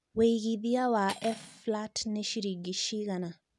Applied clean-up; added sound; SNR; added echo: none; Cutlery, silverware; 17 dB; none.